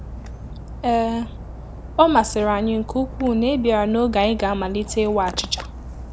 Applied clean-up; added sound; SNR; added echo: none; Dog; 12 dB; none.